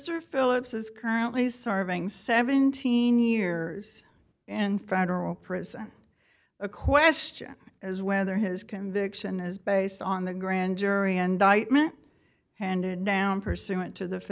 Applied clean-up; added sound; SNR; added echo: none; none; none; none.